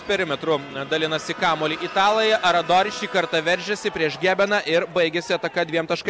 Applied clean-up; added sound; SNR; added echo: none; none; none; none.